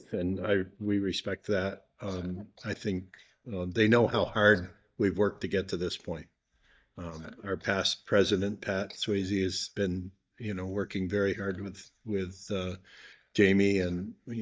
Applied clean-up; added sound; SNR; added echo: neural mask model DeepFilterNet 3.